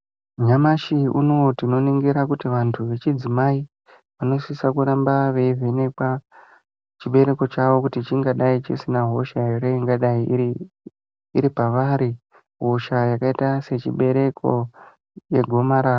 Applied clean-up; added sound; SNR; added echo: none; none; none; none.